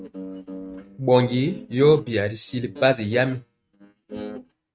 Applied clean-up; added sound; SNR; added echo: neural mask model RNNoise.